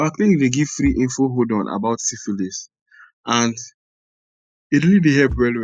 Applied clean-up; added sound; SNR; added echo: classical method spectral subtraction.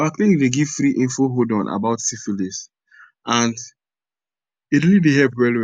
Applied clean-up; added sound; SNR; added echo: none; none; none; none.